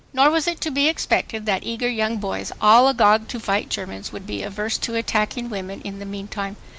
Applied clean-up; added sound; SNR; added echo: none; none; none; none.